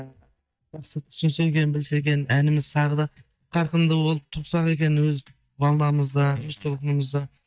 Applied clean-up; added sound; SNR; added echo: neural mask model DeepFilterNet 3.